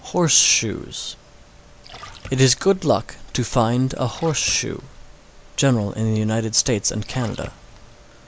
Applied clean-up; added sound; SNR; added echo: none; Splash, splatter; 18 dB; none.